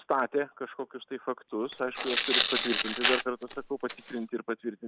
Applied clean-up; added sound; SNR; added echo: none; Tearing; -4 dB; none.